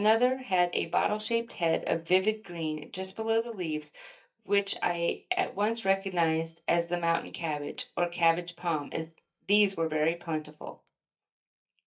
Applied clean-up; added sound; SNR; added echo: neural mask model DeepFilterNet 3.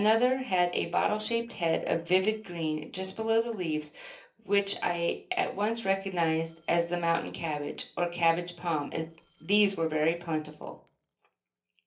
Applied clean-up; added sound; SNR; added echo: neural separator model SepFormer DNS4.